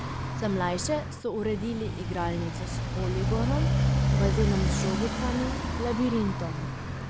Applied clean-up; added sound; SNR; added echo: none; Motorcycle; -3 dB; none.